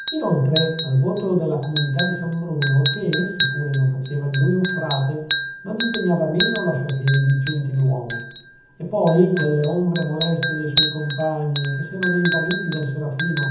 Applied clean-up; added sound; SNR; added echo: none; Chink, clink; 5 dB; reverberation time 0.8 s.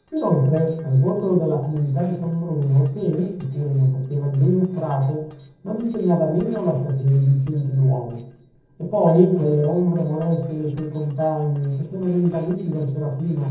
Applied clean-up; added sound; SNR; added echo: neural separator model SepFormer DNS4.